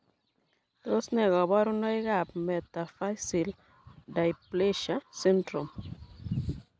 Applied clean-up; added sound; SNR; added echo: none; none; none; none.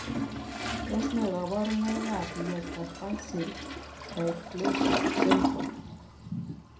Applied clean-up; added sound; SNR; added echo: none; Toilet flush; -1 dB; reverberation time 0.4 s.